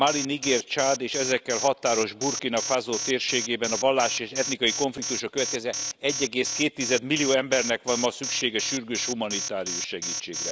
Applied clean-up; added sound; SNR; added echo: none; Alarm; 6 dB; none.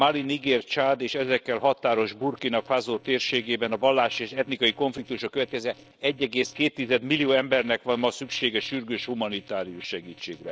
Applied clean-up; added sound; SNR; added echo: neural separator model SepFormer DNS4.